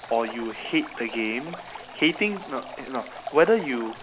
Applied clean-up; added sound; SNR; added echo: none; Stream; 14 dB; none.